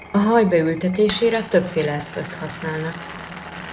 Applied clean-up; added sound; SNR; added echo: none; Glass; 13 dB; none.